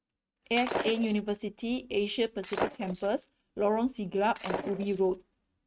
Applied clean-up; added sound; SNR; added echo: neural mask model RNNoise.